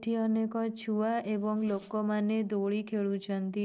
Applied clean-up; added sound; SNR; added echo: neural separator model SepFormer DNS4.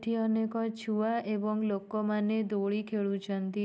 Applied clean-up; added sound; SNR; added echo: none; none; none; none.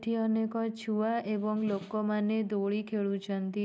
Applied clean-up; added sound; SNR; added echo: none; Snare drum; 20 dB; none.